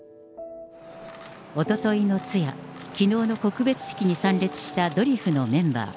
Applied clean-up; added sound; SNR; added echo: none; none; none; none.